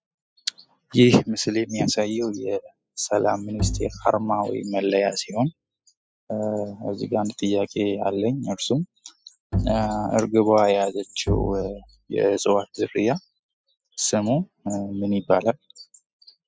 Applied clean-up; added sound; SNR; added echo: classical method spectral subtraction.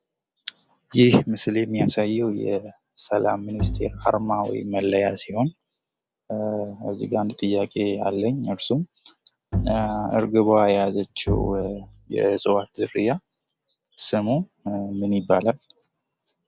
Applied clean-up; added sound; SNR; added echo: none; Bowed string instrument; 7 dB; none.